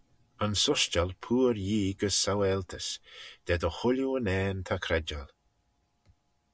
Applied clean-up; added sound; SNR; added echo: none; none; none; none.